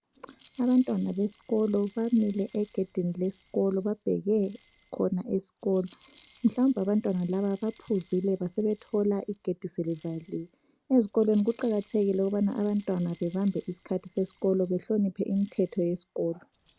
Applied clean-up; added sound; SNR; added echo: none; Rattle; 0 dB; none.